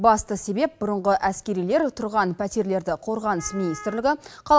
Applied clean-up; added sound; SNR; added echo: none; Wind instrument, woodwind instrument; 20 dB; none.